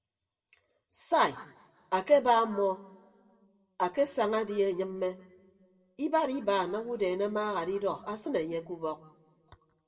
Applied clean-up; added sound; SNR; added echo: none; none; none; reverberation time 1.0 s.